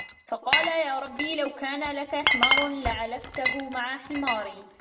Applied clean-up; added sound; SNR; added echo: none; Glass; -2 dB; reverberation time 0.7 s.